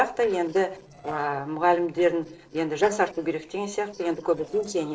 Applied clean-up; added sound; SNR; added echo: neural separator model SepFormer DNS4.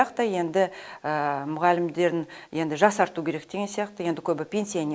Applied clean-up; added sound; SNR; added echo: none; none; none; none.